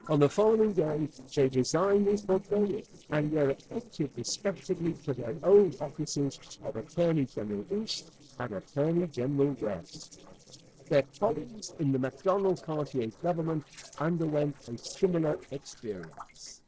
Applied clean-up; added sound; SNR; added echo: neural separator model SepFormer DNS4.